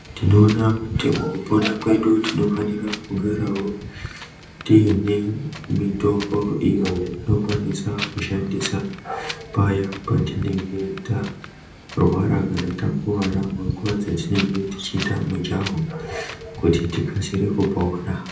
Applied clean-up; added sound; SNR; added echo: none; Wind; 13 dB; reverberation time 0.6 s.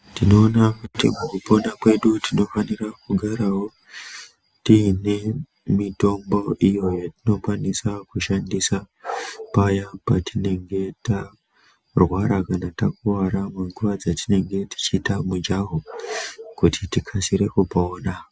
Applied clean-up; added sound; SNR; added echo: none; none; none; none.